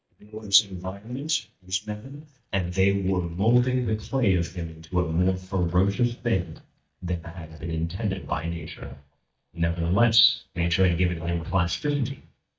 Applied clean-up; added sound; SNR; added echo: neural mask model DeepFilterNet 3.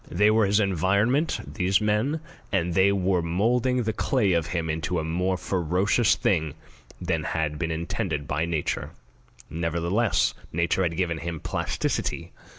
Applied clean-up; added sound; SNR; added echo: none; none; none; none.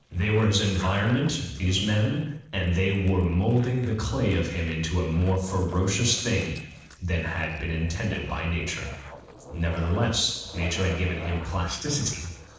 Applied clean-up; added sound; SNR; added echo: neural separator model SepFormer DNS4.